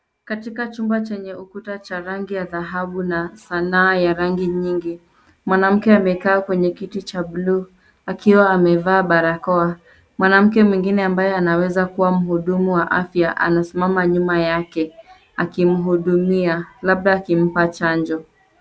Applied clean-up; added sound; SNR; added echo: none; none; none; none.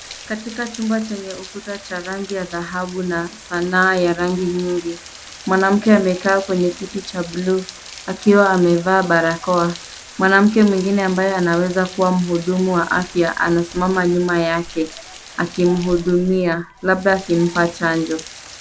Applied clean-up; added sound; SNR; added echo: none; Rain; 18 dB; none.